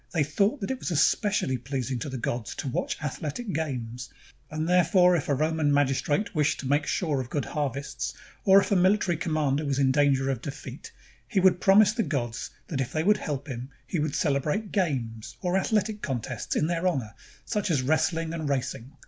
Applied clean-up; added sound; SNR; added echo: none; none; none; none.